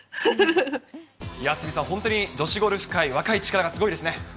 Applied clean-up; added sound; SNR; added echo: none; none; none; none.